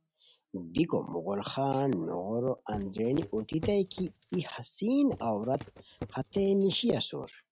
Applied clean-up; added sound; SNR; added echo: neural mask model RNNoise.